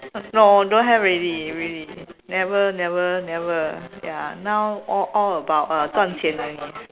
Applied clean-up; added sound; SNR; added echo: none; none; none; none.